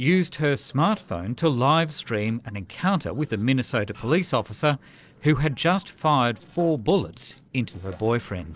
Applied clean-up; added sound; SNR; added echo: neural separator model SepFormer DNS4.